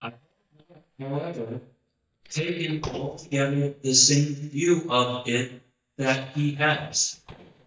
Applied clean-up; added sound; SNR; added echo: neural mask model DeepFilterNet 3.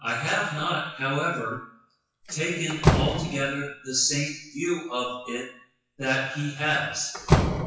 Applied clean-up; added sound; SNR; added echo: classical method WPE with log-MMSE.